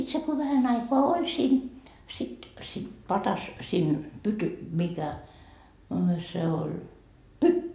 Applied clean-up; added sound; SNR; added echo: none; none; none; none.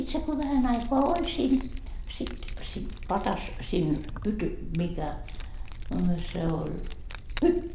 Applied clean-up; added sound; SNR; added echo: none; Keys jangling; 4 dB; none.